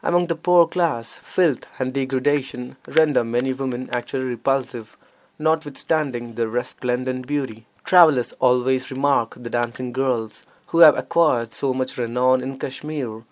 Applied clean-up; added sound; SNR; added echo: none; none; none; none.